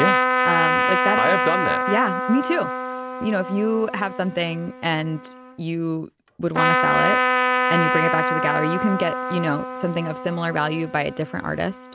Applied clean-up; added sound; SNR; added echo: none; Trumpet; -1 dB; none.